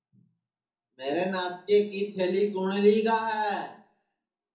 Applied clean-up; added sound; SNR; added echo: none; none; none; reverberation time 0.7 s.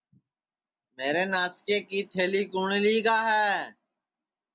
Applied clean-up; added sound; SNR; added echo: none; none; none; none.